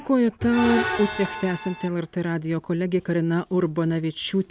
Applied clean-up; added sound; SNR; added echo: none; Accordion + Screech; 7 dB; none.